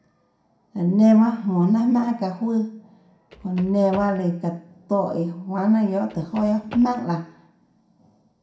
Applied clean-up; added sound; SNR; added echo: none; Run; 19 dB; reverberation time 0.5 s.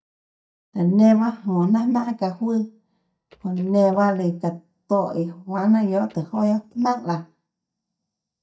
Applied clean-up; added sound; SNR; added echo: neural mask model DeepFilterNet 3.